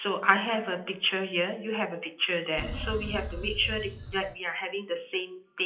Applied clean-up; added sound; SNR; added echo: classical method WPE with log-MMSE.